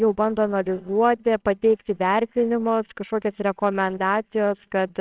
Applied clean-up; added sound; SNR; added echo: neural separator model SepFormer WHAMR!.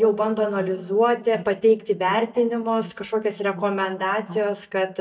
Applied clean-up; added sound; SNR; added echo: neural mask model DeepFilterNet 3.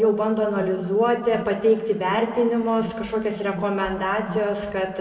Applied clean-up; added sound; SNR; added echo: neural separator model SepFormer DNS4.